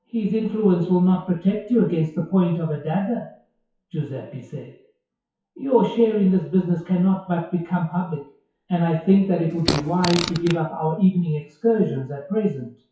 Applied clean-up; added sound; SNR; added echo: classical method WPE with log-MMSE.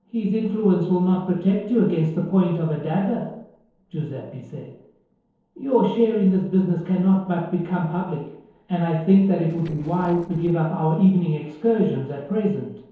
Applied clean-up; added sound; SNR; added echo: neural separator model SepFormer DNS4.